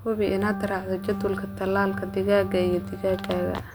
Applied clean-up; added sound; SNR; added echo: none; Organ; 8 dB; none.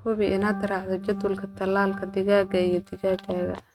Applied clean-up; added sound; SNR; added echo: neural mask model RNNoise.